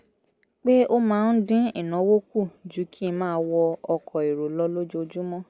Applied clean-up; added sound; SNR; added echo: none; none; none; none.